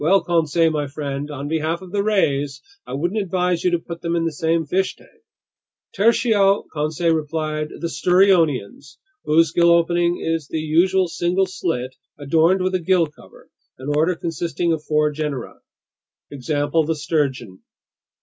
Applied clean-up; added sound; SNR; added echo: none; none; none; none.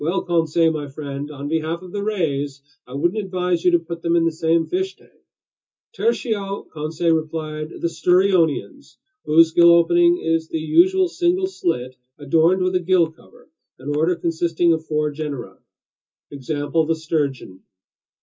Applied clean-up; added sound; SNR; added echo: none; none; none; reverberation time 0.2 s.